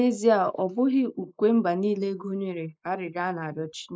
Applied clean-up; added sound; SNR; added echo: neural mask model Resemble Enhance denoiser.